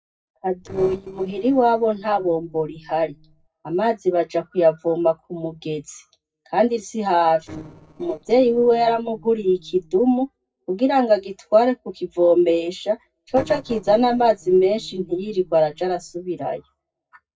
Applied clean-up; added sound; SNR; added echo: neural separator model SepFormer DNS4.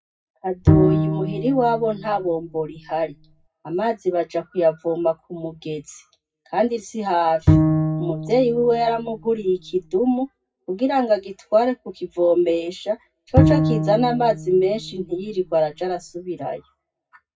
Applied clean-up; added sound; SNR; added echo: none; Bowed string instrument; 0 dB; reverberation time 0.3 s.